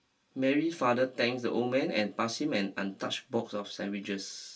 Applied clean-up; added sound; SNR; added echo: none; none; none; reverberation time 0.2 s.